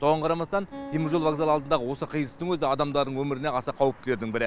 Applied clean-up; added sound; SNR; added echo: none; Acoustic guitar; 19 dB; none.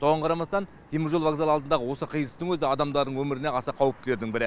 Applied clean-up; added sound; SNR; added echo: none; none; none; none.